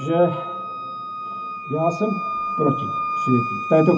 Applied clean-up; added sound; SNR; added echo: none; Wind instrument, woodwind instrument; 5 dB; reverberation time 0.3 s.